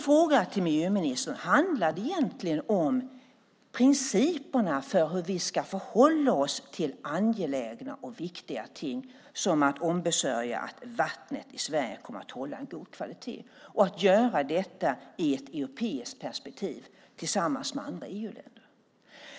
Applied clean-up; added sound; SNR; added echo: none; none; none; none.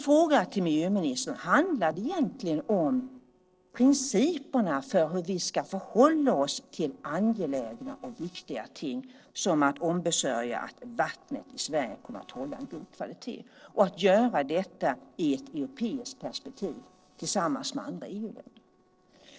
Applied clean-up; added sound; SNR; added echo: neural separator model SepFormer DNS4.